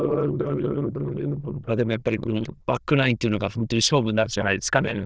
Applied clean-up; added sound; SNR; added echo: neural diffusion model UNIVERSE++.